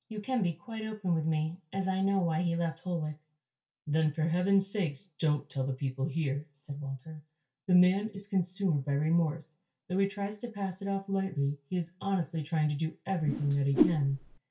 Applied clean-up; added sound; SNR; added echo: none; Whoosh, swoosh, swish; 1 dB; reverberation time 0.2 s.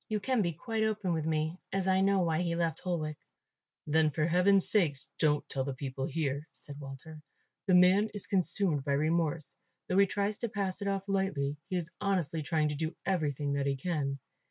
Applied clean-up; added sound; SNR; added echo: none; none; none; none.